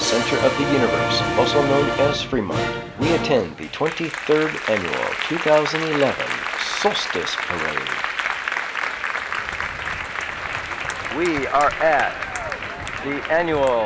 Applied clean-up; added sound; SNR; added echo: none; Applause; 3 dB; none.